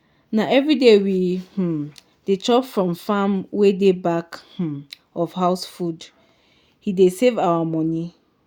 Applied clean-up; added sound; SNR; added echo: none; none; none; none.